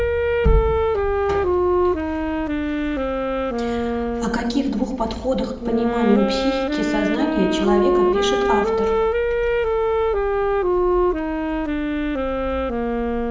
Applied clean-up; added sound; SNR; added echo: none; Wind instrument, woodwind instrument; -4 dB; reverberation time 0.7 s.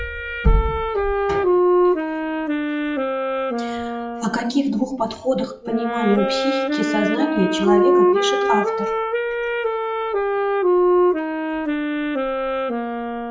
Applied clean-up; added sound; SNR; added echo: classical method WPE with log-MMSE.